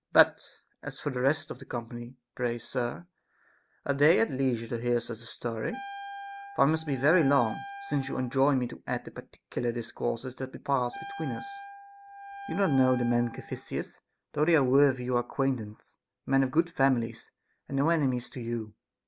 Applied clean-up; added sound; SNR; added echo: none; Wind instrument, woodwind instrument; 13 dB; none.